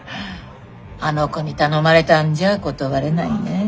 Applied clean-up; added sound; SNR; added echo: none; none; none; none.